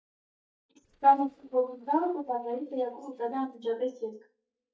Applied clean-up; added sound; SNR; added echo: neural mask model DeepFilterNet 3.